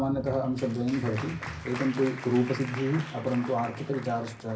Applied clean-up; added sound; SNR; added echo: none; Applause; 13 dB; reverberation time 0.4 s.